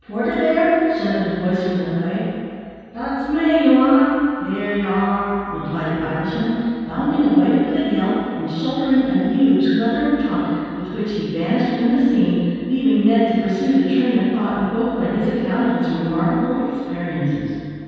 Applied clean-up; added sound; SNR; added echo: none; none; none; reverberation time 2.1 s.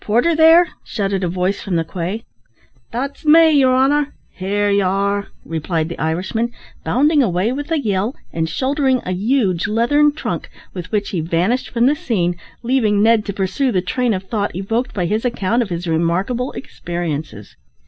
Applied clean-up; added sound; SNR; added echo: none; none; none; none.